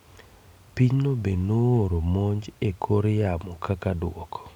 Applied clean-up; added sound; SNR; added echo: none; none; none; none.